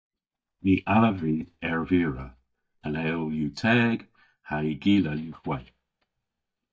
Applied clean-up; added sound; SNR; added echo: neural mask model DeepFilterNet 3.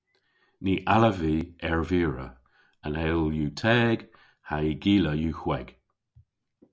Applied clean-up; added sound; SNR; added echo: none; none; none; none.